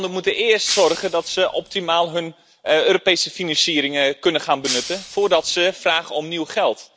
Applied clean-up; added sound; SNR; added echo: none; Shatter; 10 dB; none.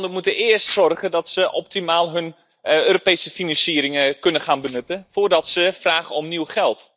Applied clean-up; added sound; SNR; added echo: neural mask model DeepFilterNet 3.